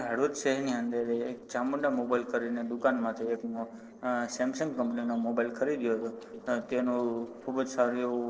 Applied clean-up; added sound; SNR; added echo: neural separator model SepFormer DNS4.